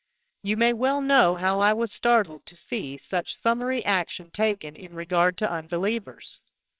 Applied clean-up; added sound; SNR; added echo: neural separator model SepFormer WHAMR!.